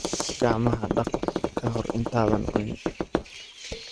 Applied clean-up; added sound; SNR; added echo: neural mask model RNNoise.